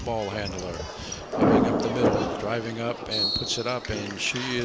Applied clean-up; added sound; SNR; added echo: none; Thunder; -2 dB; none.